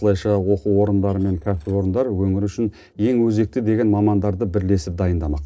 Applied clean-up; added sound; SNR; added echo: neural separator model SepFormer DNS4.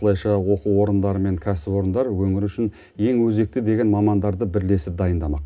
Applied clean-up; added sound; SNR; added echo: none; Bird; 1 dB; reverberation time 0.3 s.